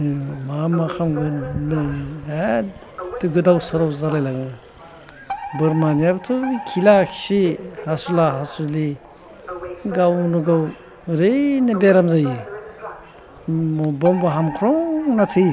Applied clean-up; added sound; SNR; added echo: none; Alarm; 14 dB; none.